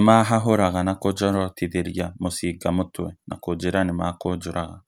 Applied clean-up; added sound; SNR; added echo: none; none; none; none.